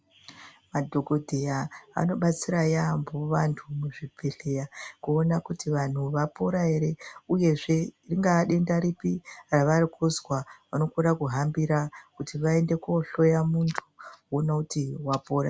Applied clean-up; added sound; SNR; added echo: none; none; none; none.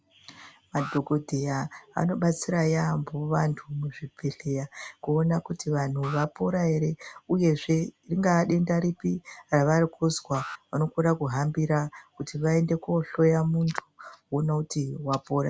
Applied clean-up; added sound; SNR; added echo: none; Alarm; 18 dB; none.